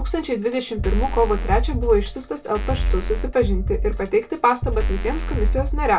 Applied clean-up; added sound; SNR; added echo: none; Bass drum / Keyboard (musical); 4 dB; reverberation time 0.2 s.